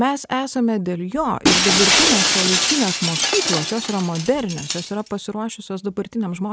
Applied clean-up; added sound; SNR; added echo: none; Shatter; -1 dB; none.